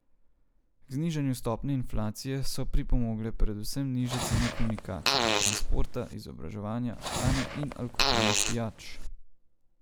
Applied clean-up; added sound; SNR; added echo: none; Fart; 0 dB; none.